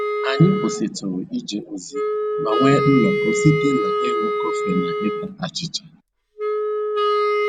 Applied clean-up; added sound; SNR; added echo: none; Wind instrument, woodwind instrument; 0 dB; none.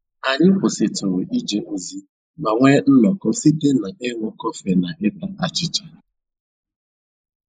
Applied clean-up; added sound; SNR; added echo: neural mask model Resemble Enhance denoiser.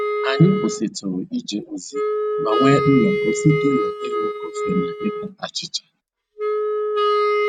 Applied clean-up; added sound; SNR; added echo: neural mask model RNNoise.